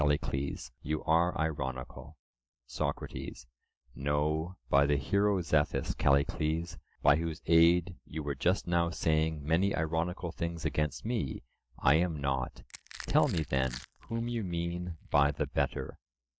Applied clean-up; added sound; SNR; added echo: neural mask model DeepFilterNet 3.